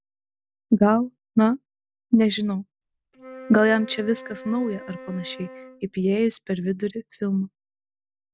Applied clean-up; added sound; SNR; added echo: none; Wind instrument, woodwind instrument; 17 dB; none.